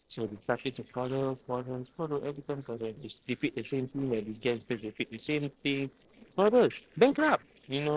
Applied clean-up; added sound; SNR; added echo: neural separator model SepFormer DNS4.